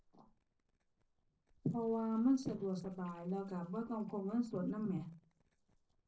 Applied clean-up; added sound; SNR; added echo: neural separator model SepFormer DNS4.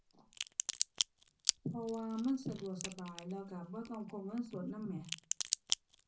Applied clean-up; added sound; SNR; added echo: none; Crack; 0 dB; reverberation time 0.4 s.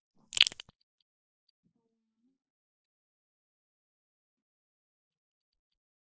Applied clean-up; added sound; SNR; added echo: neural mask model DeepFilterNet 3.